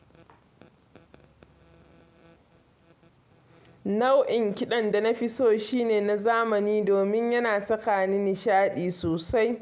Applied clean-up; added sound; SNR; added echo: none; none; none; none.